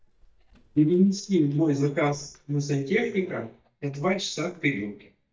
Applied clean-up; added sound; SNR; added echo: neural mask model DeepFilterNet 3.